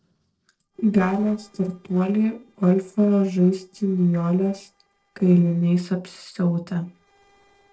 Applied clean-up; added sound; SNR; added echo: neural separator model SepFormer DNS4.